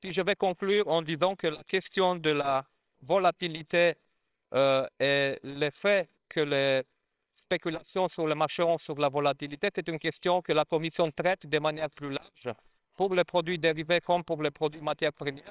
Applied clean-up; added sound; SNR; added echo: neural separator model SepFormer WHAMR!.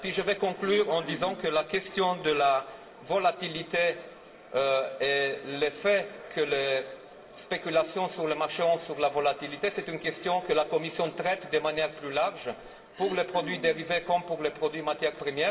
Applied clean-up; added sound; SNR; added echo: none; Cough; 15 dB; reverberation time 2.9 s.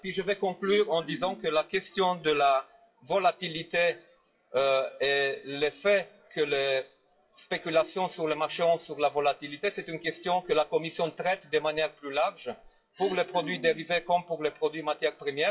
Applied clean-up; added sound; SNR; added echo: classical method WPE with log-MMSE.